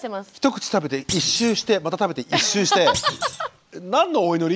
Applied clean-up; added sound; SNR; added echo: none; Thump, thud; 13 dB; none.